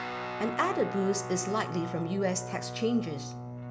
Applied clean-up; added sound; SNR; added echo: none; Guitar; 6 dB; reverberation time 0.4 s.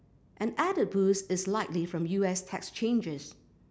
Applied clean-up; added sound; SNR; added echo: none; none; none; none.